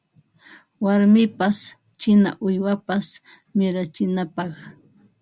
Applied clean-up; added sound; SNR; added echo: none; none; none; none.